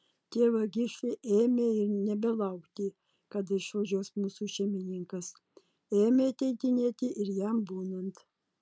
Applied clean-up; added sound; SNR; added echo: none; none; none; none.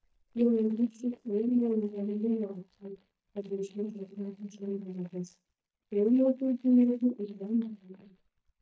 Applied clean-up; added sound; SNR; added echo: neural mask model DeepFilterNet 3.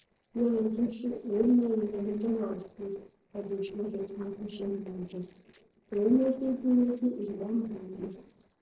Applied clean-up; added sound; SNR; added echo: neural separator model SepFormer DNS4.